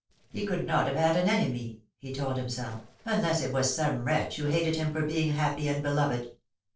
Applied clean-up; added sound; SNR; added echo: neural separator model SepFormer DNS4.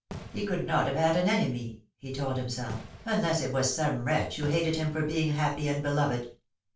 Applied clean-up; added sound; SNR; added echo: none; Fireworks; 17 dB; reverberation time 0.3 s.